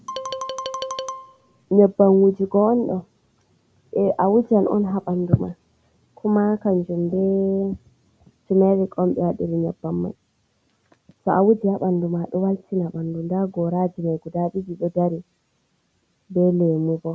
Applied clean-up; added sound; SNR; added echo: none; Marimba, xylophone; 9 dB; none.